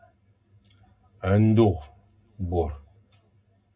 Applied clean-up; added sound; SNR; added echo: none; none; none; reverberation time 0.2 s.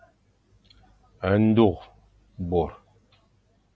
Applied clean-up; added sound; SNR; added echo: none; none; none; none.